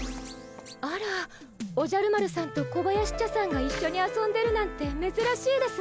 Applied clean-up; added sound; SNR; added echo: none; none; none; none.